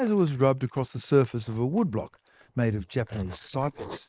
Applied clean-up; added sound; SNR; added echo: neural mask model Resemble Enhance denoiser.